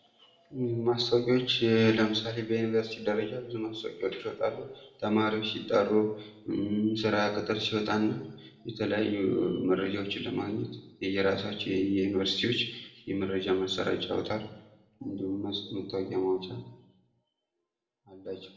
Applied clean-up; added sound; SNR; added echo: none; none; none; reverberation time 0.7 s.